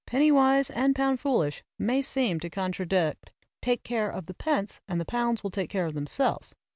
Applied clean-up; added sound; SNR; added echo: none; none; none; none.